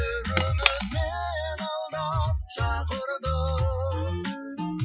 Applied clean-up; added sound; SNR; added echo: classical method Wiener filter.